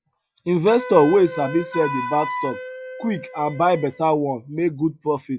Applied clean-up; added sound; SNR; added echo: classical method log-MMSE.